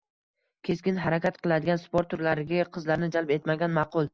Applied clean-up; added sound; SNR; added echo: none; none; none; none.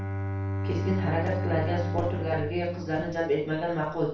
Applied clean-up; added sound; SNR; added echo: none; Bowed string instrument; 2 dB; reverberation time 0.4 s.